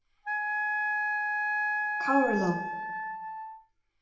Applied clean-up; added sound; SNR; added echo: none; Wind instrument, woodwind instrument; -3 dB; reverberation time 0.6 s.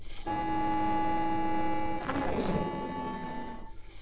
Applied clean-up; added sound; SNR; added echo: neural separator model SepFormer DNS4.